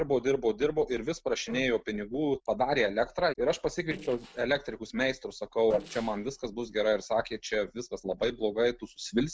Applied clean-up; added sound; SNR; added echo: neural separator model SepFormer DNS4.